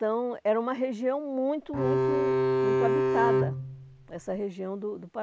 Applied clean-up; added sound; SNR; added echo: none; Bowed string instrument; -5 dB; none.